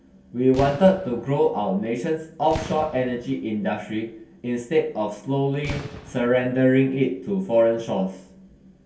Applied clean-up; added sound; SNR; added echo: none; Fireworks; 16 dB; reverberation time 0.2 s.